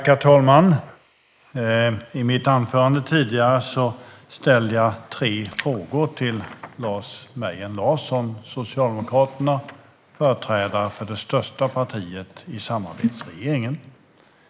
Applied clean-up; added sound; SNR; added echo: neural mask model Resemble Enhance denoiser.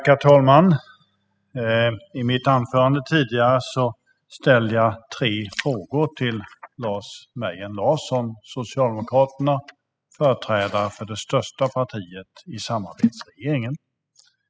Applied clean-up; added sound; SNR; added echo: classical method spectral subtraction.